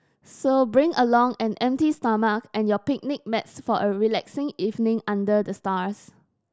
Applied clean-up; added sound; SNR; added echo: none; none; none; none.